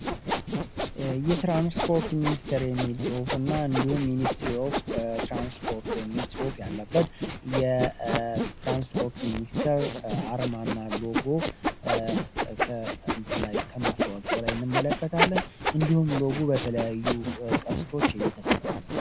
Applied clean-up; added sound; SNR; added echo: none; Sawing; 1 dB; none.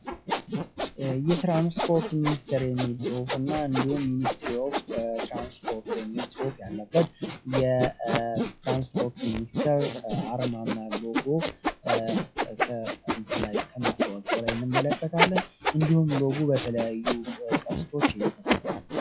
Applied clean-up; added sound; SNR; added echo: classical method log-MMSE.